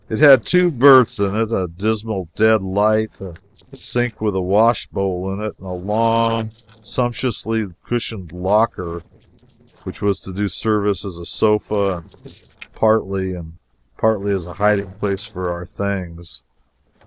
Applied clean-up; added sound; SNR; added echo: neural separator model SepFormer DNS4.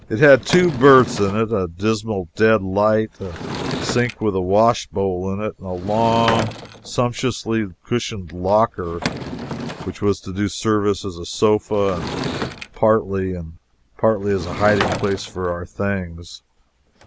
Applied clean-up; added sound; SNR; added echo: none; Sliding door / Wood; 11 dB; none.